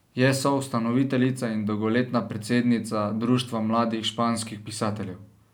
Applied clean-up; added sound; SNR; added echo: none; none; none; none.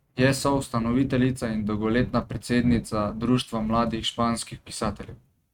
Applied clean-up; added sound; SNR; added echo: neural mask model RNNoise.